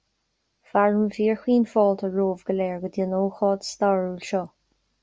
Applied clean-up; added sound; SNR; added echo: none; none; none; none.